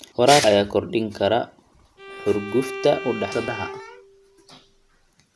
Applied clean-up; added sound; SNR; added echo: none; Bowed string instrument; 13 dB; none.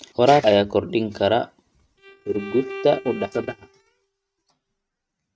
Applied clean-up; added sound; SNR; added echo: neural mask model RNNoise.